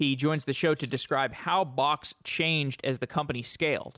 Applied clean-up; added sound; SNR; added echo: none; Chime; 4 dB; none.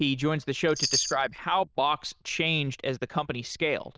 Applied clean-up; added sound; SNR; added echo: neural diffusion model UNIVERSE++.